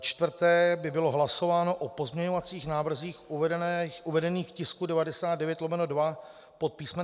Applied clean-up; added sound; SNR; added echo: none; none; none; none.